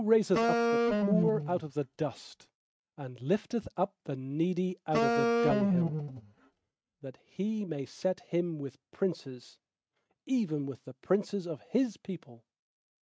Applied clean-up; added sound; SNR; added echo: neural mask model RNNoise.